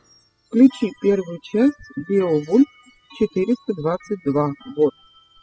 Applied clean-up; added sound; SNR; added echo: classical method spectral subtraction.